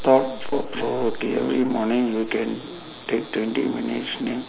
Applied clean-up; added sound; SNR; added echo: none; none; none; none.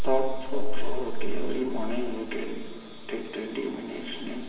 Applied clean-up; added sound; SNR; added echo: none; none; none; reverberation time 1.6 s.